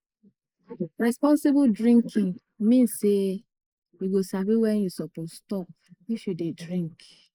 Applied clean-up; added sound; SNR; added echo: neural mask model Resemble Enhance denoiser.